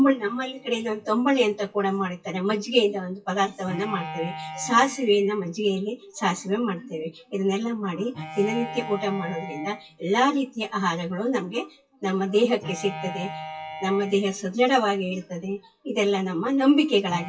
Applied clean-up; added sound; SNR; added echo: classical method WPE with log-MMSE.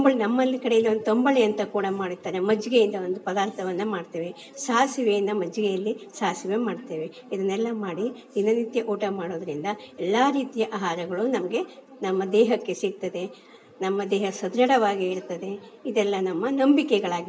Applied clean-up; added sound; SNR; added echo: none; none; none; none.